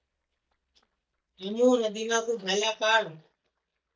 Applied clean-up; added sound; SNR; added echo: neural mask model DeepFilterNet 3.